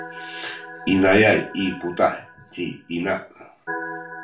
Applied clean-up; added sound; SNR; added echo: none; Organ; 14 dB; reverberation time 0.3 s.